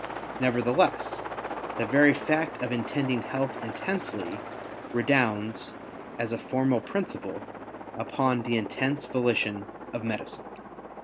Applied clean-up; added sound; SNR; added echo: none; Aircraft; 9 dB; none.